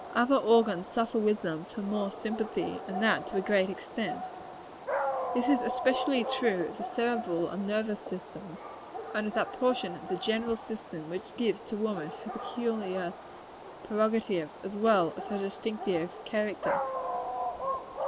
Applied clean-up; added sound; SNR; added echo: none; Dog; 7 dB; none.